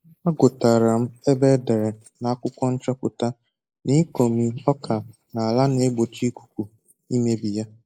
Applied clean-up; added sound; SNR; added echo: neural mask model Resemble Enhance denoiser.